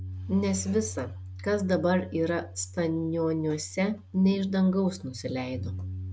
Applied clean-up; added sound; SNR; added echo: none; Bass guitar; 12 dB; none.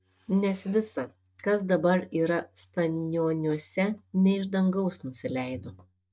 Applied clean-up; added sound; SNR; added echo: neural mask model DeepFilterNet 3.